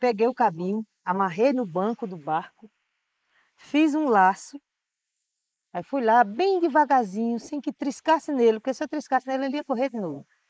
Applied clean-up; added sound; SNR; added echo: neural mask model Resemble Enhance denoiser.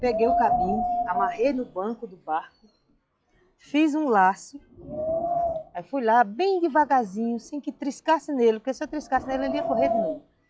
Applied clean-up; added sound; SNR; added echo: classical method log-MMSE.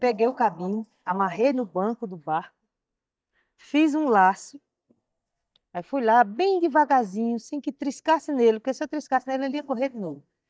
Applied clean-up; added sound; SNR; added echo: neural mask model DeepFilterNet 3.